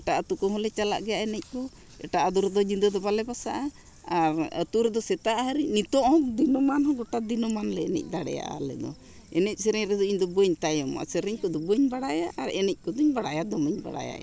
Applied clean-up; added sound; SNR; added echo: none; none; none; none.